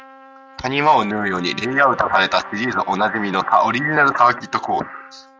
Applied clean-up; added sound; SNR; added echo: none; Trumpet + Trumpet; 19 dB; none.